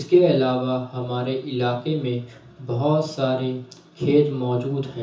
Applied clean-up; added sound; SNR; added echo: none; none; none; reverberation time 0.6 s.